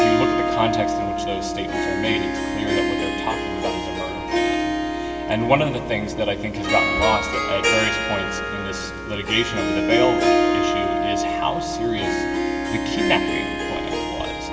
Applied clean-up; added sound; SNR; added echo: none; Harp; -3 dB; reverberation time 2.4 s.